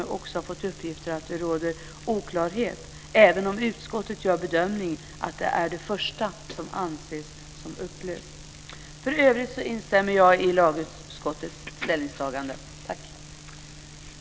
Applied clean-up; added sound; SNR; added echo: none; none; none; none.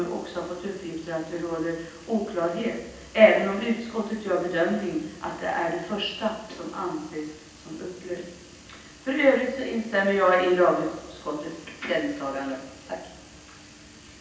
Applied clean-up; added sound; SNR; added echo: none; none; none; reverberation time 0.9 s.